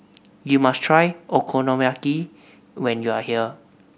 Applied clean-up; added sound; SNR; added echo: none; none; none; none.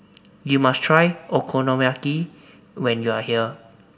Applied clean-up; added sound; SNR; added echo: none; none; none; reverberation time 0.7 s.